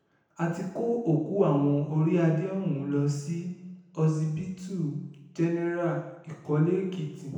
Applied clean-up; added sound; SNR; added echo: none; none; none; reverberation time 0.9 s.